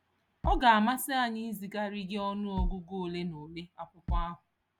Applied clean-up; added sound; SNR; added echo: none; Bass drum; 1 dB; none.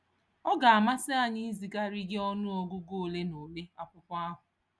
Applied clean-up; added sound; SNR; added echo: none; none; none; none.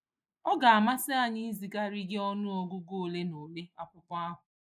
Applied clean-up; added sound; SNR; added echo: neural mask model Resemble Enhance denoiser.